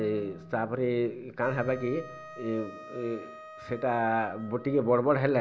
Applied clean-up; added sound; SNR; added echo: none; Marimba, xylophone + Wind instrument, woodwind instrument; 17 dB; none.